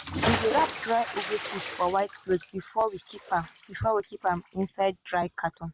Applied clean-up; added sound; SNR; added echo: none; Bathtub (filling or washing) / Splash, splatter; 7 dB; none.